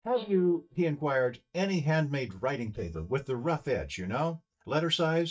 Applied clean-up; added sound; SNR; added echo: neural mask model DeepFilterNet 3.